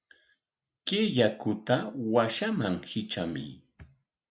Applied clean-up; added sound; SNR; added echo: none; none; none; none.